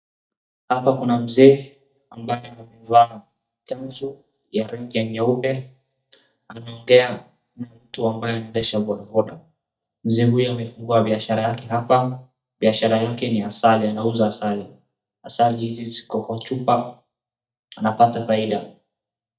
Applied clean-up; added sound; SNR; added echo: neural mask model DeepFilterNet 3.